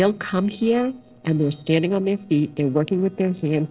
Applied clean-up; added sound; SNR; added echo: neural separator model SepFormer DNS4.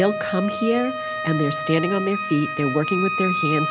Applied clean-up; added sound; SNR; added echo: none; Wind instrument, woodwind instrument; 4 dB; none.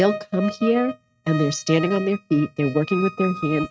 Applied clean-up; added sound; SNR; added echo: neural mask model RNNoise.